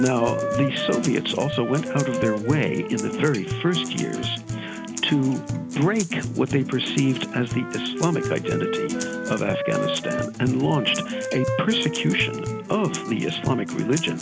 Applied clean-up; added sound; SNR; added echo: none; Acoustic guitar + Wind instrument, woodwind instrument; 4 dB; none.